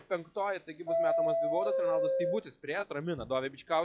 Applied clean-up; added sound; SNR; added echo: classical method log-MMSE.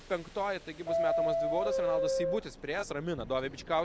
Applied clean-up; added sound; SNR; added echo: none; Subway, metro, underground; -2 dB; none.